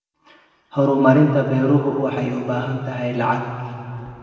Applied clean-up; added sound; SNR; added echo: none; none; none; reverberation time 2.3 s.